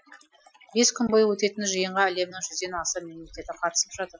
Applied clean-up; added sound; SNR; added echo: classical method Wiener filter.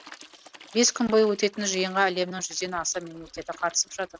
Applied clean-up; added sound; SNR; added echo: neural mask model RNNoise.